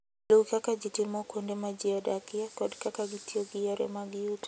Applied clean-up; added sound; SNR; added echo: none; none; none; none.